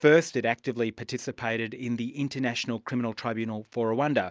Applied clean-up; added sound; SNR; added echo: none; none; none; none.